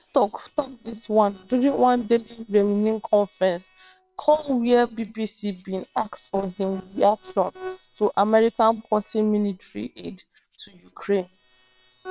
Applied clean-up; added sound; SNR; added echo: neural separator model SepFormer WHAM!.